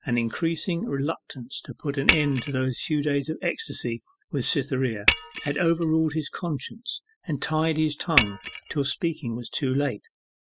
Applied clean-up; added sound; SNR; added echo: classical method spectral subtraction.